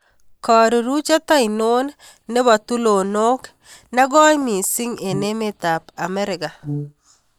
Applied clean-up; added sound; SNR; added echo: neural mask model DeepFilterNet 3.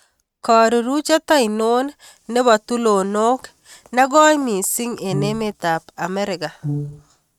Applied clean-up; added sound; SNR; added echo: neural mask model RNNoise.